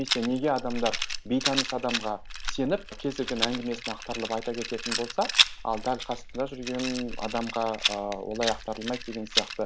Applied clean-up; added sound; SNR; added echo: none; Rattle; 1 dB; none.